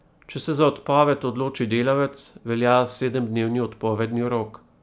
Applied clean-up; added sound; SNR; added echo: none; none; none; none.